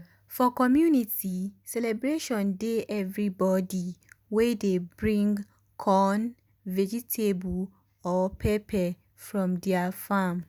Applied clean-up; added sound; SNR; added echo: none; none; none; none.